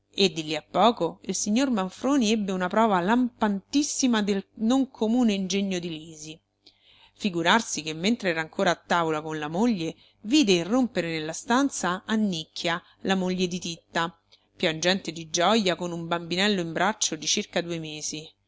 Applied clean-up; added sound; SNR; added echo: none; none; none; none.